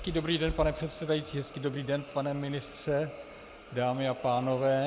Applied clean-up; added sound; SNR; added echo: none; Hiss; 19 dB; none.